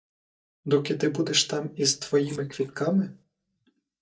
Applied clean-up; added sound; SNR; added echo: neural mask model DeepFilterNet 3.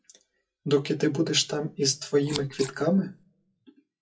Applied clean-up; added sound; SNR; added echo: classical method WPE with log-MMSE.